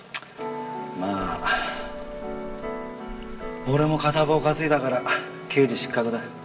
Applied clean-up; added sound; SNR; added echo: none; Water / Splash, splatter; 14 dB; reverberation time 2.3 s.